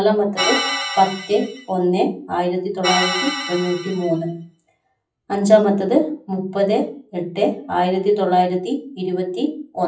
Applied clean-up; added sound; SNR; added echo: classical method WPE with log-MMSE.